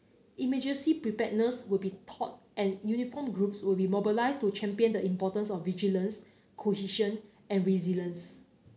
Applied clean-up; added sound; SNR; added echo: none; none; none; none.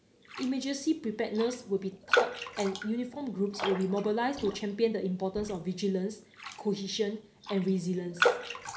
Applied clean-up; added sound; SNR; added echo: none; Raindrop; 5 dB; none.